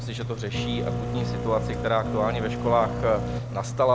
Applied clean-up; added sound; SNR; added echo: none; Engine + Printer; 3 dB; none.